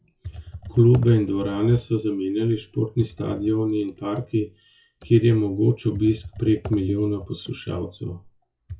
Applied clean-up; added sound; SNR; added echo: classical method WPE with log-MMSE.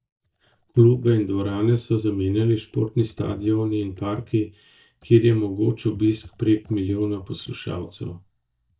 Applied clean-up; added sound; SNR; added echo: neural mask model DeepFilterNet 3.